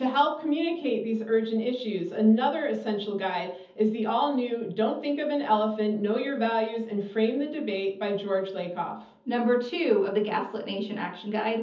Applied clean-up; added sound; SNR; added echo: none; none; none; reverberation time 0.7 s.